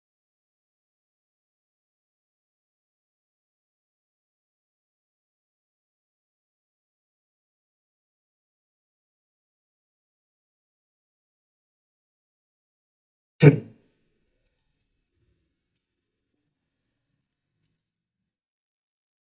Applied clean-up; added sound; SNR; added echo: neural mask model DeepFilterNet 3.